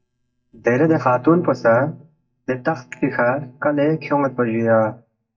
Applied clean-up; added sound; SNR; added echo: neural mask model DeepFilterNet 3.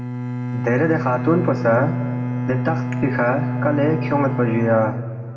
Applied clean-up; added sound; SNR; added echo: none; Bowed string instrument; 3 dB; reverberation time 1.8 s.